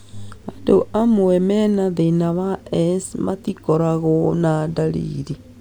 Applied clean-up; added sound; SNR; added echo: none; none; none; none.